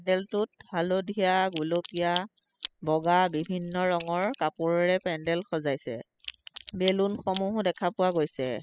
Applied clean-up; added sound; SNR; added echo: classical method spectral subtraction.